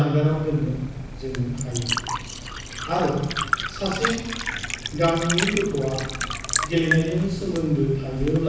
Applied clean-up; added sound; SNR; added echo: none; Liquid; 5 dB; reverberation time 1.1 s.